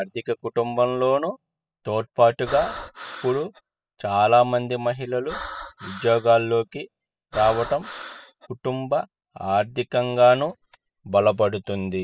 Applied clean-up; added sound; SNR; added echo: classical method spectral subtraction.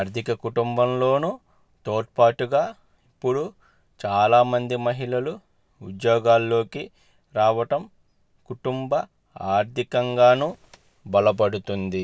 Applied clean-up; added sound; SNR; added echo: none; none; none; none.